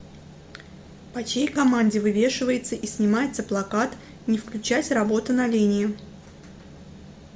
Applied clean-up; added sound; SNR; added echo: none; none; none; none.